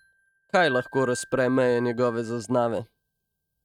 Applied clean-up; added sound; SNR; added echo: neural mask model RNNoise.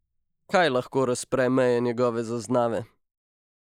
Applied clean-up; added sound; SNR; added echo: neural mask model Resemble Enhance denoiser.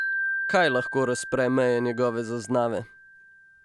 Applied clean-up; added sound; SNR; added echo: none; Wind chime; 7 dB; none.